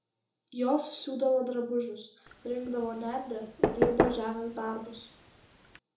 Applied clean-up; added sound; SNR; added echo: none; Knock / Wood; 0 dB; reverberation time 0.5 s.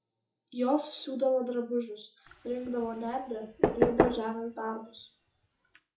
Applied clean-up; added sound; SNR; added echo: classical method WPE with log-MMSE.